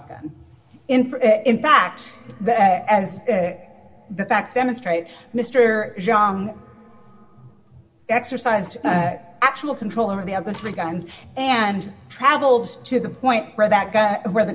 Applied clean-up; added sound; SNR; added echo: none; Printer; 18 dB; reverberation time 2.4 s.